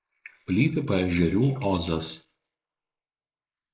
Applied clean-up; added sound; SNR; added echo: neural mask model Resemble Enhance denoiser.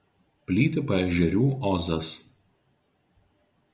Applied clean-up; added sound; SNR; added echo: none; none; none; none.